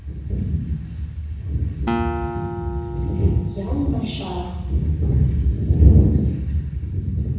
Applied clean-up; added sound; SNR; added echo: none; Acoustic guitar; 11 dB; reverberation time 1.1 s.